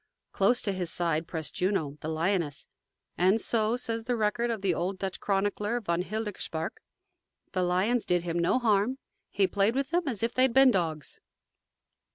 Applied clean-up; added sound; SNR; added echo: none; none; none; none.